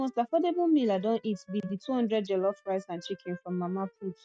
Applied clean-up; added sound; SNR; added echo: neural mask model RNNoise.